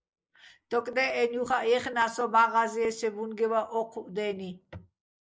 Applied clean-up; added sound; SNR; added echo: neural mask model Resemble Enhance denoiser.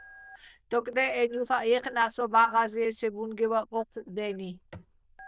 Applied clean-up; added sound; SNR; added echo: neural diffusion model UNIVERSE++.